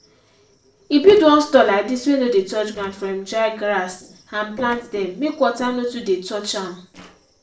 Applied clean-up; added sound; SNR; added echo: neural separator model SepFormer DNS4.